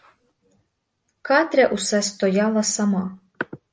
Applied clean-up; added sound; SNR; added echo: none; none; none; none.